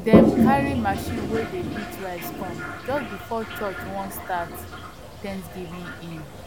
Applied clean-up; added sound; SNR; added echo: none; Toilet flush; -4 dB; none.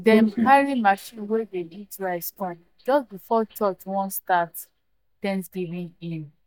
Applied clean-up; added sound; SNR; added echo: neural mask model DeepFilterNet 3.